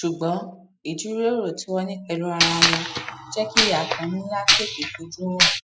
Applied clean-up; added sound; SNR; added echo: classical method Wiener filter.